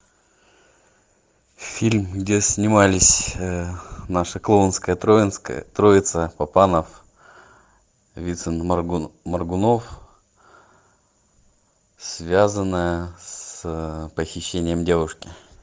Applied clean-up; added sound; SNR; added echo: none; none; none; none.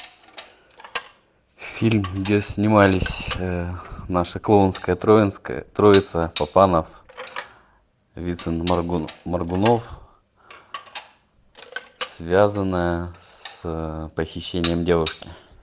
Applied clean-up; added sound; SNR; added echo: none; Dishes, pots, and pans; 16 dB; none.